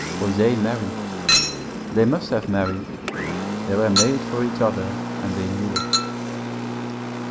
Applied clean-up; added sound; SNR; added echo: none; Engine + Chink, clink; 1 dB; none.